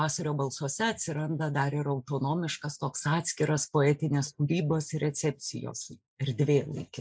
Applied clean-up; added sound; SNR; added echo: neural mask model Resemble Enhance denoiser.